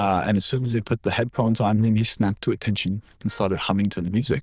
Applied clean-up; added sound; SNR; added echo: neural diffusion model UNIVERSE++.